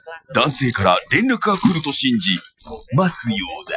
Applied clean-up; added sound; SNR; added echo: classical method Wiener filter.